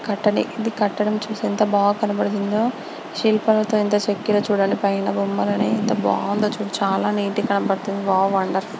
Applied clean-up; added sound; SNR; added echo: none; none; none; none.